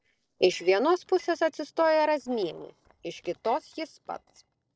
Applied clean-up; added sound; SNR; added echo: neural separator model SepFormer DNS4.